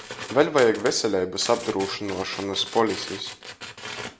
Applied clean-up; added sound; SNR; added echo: none; Tools; 13 dB; none.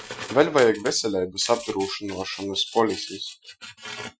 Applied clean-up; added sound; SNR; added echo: classical method Wiener filter.